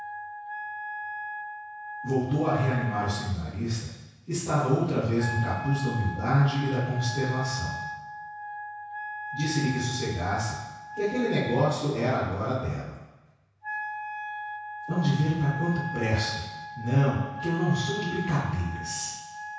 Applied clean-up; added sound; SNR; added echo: none; Wind instrument, woodwind instrument; 9 dB; reverberation time 1.1 s.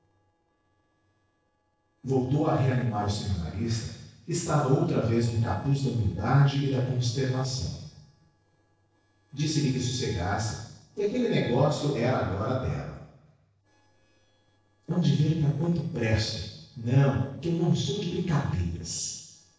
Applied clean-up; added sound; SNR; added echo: neural separator model SepFormer DNS4.